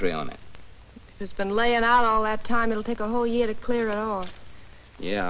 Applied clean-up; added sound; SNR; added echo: none; none; none; none.